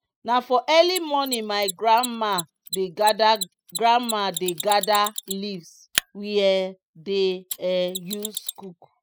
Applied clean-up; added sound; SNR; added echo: classical method spectral subtraction.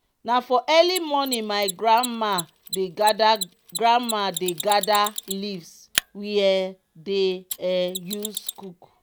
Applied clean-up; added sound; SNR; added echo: none; Mechanisms; 11 dB; none.